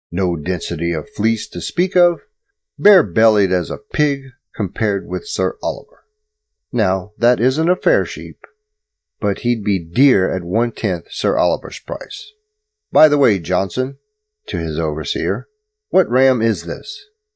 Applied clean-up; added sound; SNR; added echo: neural mask model DeepFilterNet 3.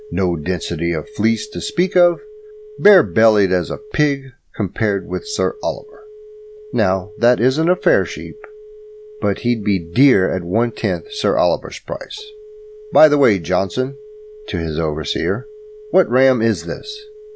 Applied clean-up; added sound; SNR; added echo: none; Telephone; 20 dB; none.